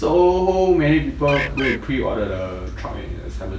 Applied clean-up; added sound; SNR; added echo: none; Bird; 5 dB; none.